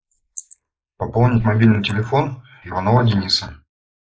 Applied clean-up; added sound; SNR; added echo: neural mask model Resemble Enhance denoiser.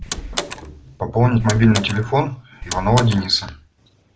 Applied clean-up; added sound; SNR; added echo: none; Door; 10 dB; none.